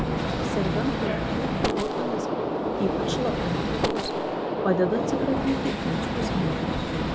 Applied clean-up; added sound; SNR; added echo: none; Gunshot, gunfire; -4 dB; none.